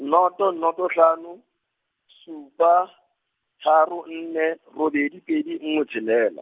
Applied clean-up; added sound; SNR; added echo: none; none; none; none.